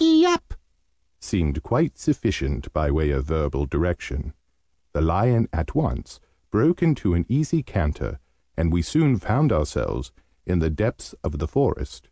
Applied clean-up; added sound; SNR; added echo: none; none; none; none.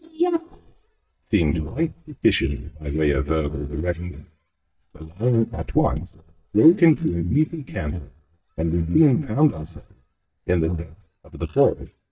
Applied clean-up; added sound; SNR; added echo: neural mask model DeepFilterNet 3.